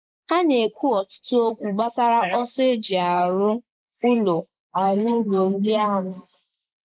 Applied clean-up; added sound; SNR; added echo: neural mask model Resemble Enhance denoiser.